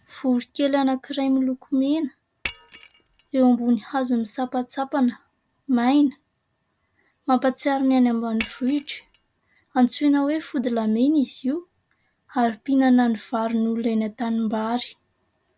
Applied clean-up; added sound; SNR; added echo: none; Shatter; 15 dB; none.